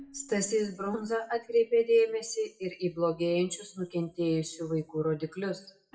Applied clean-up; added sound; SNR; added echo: classical method WPE with log-MMSE.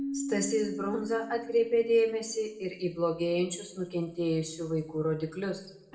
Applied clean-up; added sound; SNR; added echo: none; Keyboard (musical); 12 dB; reverberation time 0.6 s.